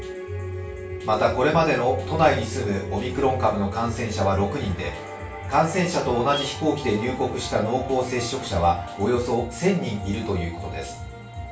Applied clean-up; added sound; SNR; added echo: none; none; none; reverberation time 0.3 s.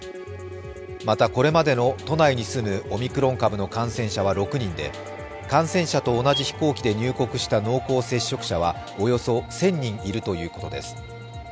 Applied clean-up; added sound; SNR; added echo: none; none; none; none.